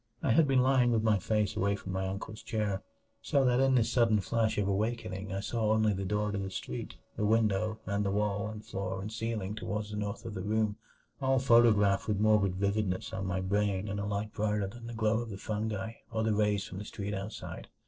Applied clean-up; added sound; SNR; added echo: neural separator model SepFormer DNS4.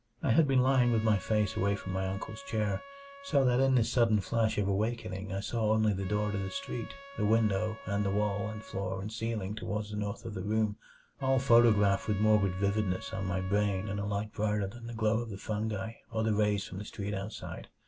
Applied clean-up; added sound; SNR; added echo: none; Trumpet; 19 dB; none.